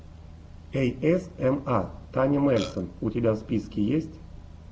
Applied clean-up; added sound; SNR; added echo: none; Burping, eructation; 10 dB; none.